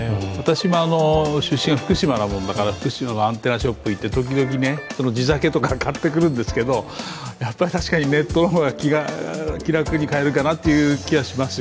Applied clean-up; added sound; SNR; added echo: none; none; none; none.